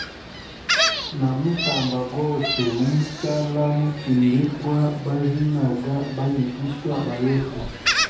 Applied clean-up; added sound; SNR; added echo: none; Gull, seagull; 6 dB; reverberation time 0.7 s.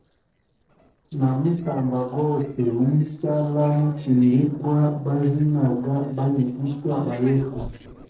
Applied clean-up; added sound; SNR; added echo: neural separator model SepFormer DNS4.